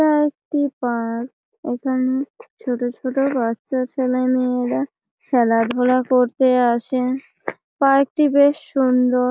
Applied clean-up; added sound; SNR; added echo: none; none; none; none.